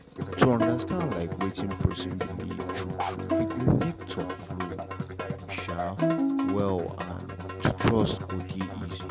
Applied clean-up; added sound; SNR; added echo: none; Bowed string instrument + Musical instrument; 2 dB; none.